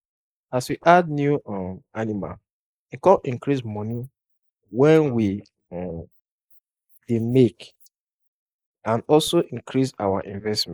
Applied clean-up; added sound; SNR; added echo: neural mask model Resemble Enhance denoiser.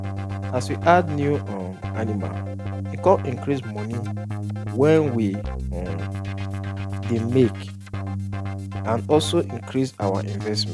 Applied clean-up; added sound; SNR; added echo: none; Keyboard (musical); 4 dB; none.